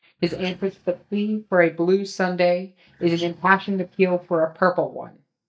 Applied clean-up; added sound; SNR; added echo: neural mask model DeepFilterNet 3.